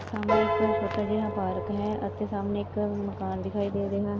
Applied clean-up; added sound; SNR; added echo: none; Piano; 1 dB; none.